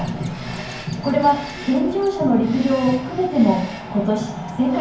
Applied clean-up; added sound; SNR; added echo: none; Bird vocalization, bird call, bird song; 18 dB; reverberation time 0.9 s.